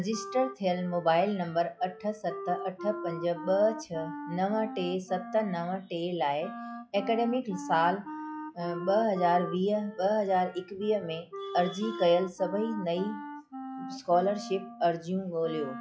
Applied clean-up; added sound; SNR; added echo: classical method log-MMSE.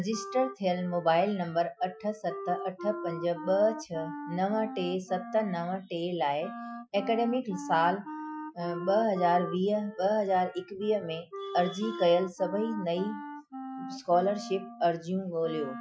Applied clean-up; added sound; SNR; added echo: classical method Wiener filter.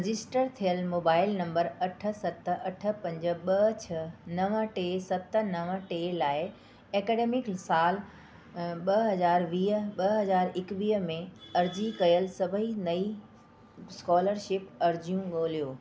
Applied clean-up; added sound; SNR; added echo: none; none; none; none.